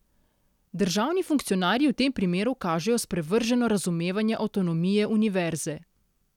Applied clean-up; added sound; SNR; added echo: none; none; none; none.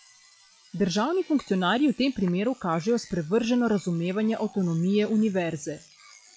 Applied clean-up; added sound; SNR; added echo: classical method log-MMSE.